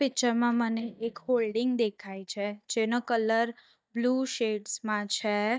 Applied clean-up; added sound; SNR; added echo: neural mask model DeepFilterNet 3.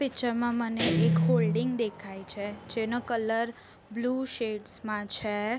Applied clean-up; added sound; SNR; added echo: none; Guitar; -1 dB; none.